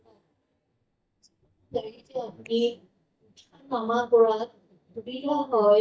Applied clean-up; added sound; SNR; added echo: neural mask model DeepFilterNet 3.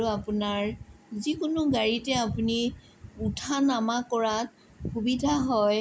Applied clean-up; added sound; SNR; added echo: none; none; none; none.